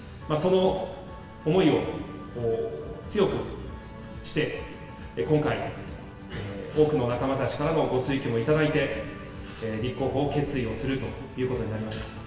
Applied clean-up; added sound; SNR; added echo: none; none; none; reverberation time 1.5 s.